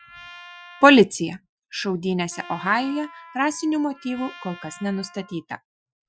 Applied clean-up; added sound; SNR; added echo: classical method Wiener filter.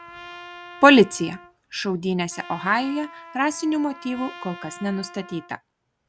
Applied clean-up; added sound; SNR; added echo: none; Trumpet; 19 dB; none.